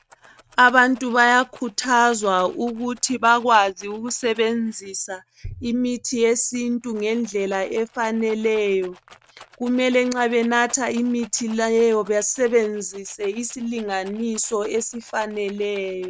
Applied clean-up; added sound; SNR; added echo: neural mask model RNNoise.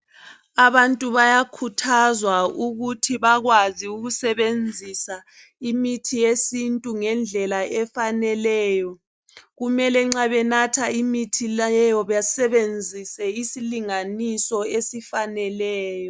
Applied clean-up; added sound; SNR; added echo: none; none; none; none.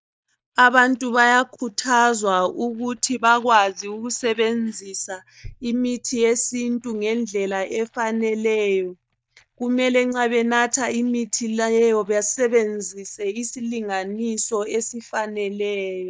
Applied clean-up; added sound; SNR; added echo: neural mask model DeepFilterNet 3.